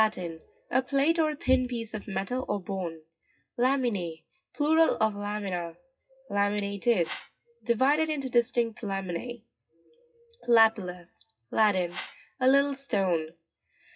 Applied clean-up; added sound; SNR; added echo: classical method WPE with log-MMSE.